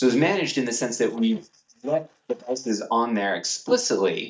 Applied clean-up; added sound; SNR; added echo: neural mask model DeepFilterNet 3.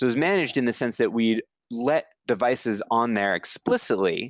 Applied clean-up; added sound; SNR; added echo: none; none; none; none.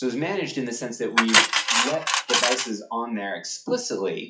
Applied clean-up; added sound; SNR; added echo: classical method WPE with log-MMSE.